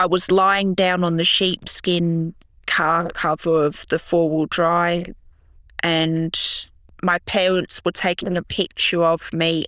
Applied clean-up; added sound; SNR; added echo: neural diffusion model UNIVERSE++.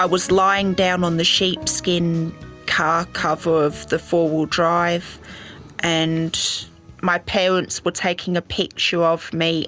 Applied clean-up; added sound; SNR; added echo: none; none; none; none.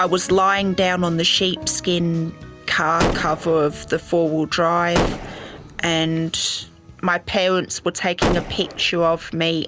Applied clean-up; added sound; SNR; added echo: none; Gunshot, gunfire; 5 dB; none.